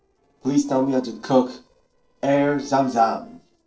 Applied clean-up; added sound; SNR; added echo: neural separator model SepFormer DNS4.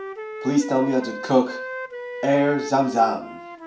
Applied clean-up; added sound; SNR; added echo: none; Wind instrument, woodwind instrument; 11 dB; reverberation time 0.4 s.